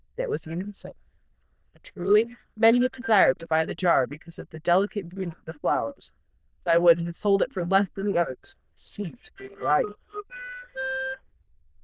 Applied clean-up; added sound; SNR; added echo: neural diffusion model UNIVERSE++.